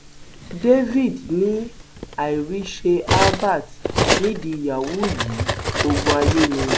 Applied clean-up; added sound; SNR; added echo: none; Cutlery, silverware; 2 dB; none.